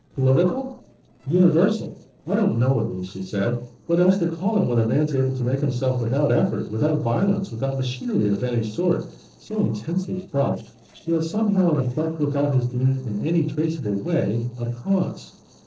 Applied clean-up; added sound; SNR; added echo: neural separator model SepFormer DNS4.